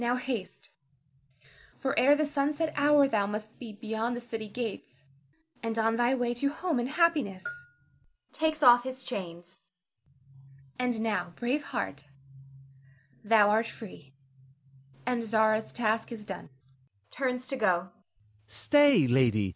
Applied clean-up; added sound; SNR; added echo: none; Bell; 18 dB; none.